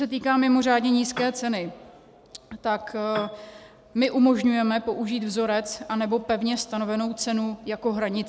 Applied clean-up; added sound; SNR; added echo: none; Piano; 11 dB; none.